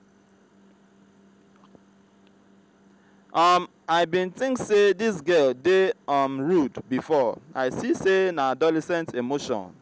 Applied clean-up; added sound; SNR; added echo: none; none; none; none.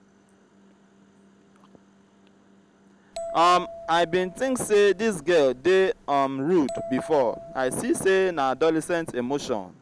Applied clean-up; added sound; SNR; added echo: none; Bell; 15 dB; none.